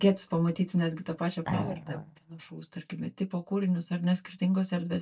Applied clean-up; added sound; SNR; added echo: neural mask model DeepFilterNet 3.